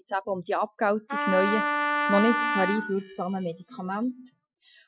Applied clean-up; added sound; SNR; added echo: classical method Wiener filter.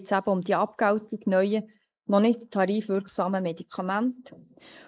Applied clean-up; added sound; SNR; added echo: neural mask model Resemble Enhance denoiser.